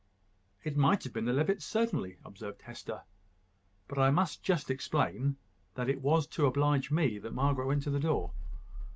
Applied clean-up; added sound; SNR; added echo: none; none; none; none.